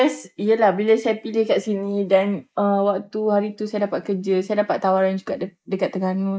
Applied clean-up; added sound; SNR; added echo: neural mask model Resemble Enhance denoiser.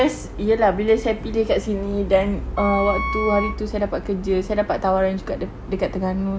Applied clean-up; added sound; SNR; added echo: none; Wind instrument, woodwind instrument; 8 dB; none.